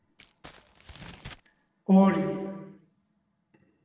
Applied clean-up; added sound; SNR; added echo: none; Crumpling, crinkling; 19 dB; reverberation time 1.3 s.